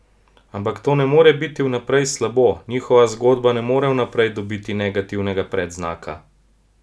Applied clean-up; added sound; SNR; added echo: none; none; none; none.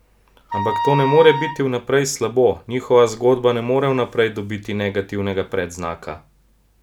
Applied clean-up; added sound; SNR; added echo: none; Wind instrument, woodwind instrument; 4 dB; none.